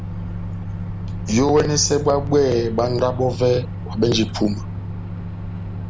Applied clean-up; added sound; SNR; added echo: none; Microwave oven; 7 dB; none.